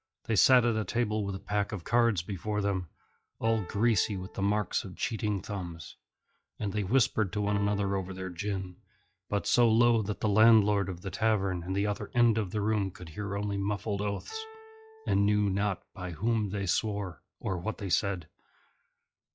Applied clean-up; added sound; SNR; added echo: classical method log-MMSE.